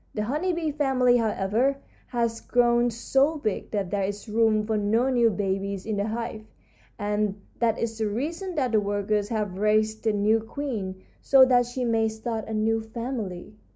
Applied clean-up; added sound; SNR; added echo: none; none; none; none.